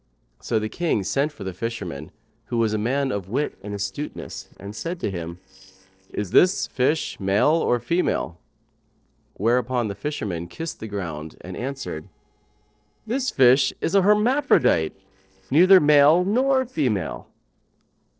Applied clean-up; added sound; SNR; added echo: neural separator model SepFormer DNS4.